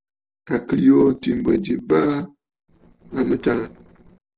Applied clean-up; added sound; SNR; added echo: neural separator model SepFormer DNS4.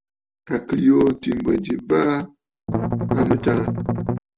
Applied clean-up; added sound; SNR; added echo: none; Strum; 1 dB; none.